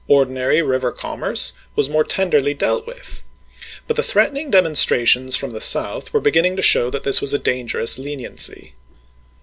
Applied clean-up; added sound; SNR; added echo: none; Liquid; 19 dB; none.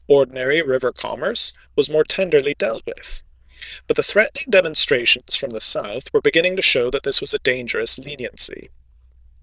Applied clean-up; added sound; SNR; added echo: neural diffusion model UNIVERSE++.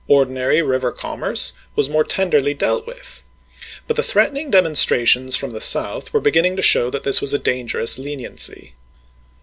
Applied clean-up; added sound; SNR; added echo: none; none; none; none.